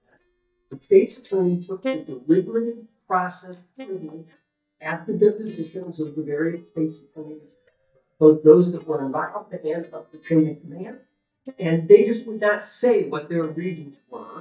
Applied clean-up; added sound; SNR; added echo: neural mask model DeepFilterNet 3.